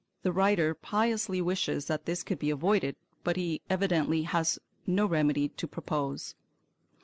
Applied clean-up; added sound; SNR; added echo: none; none; none; none.